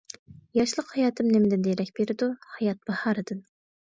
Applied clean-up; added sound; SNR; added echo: none; none; none; none.